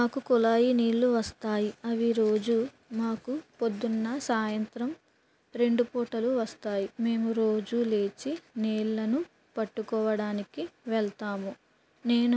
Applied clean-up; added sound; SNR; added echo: none; none; none; none.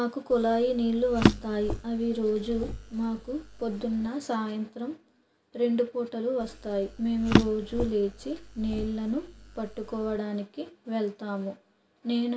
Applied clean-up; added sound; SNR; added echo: none; Drawer open or close; 3 dB; reverberation time 0.4 s.